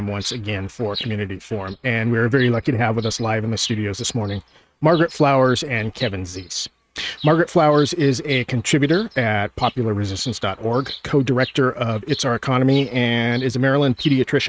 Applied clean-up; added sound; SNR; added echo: neural mask model RNNoise.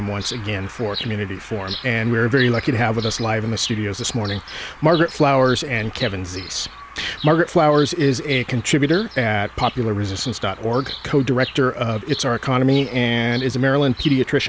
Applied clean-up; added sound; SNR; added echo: none; Bird vocalization, bird call, bird song; 15 dB; none.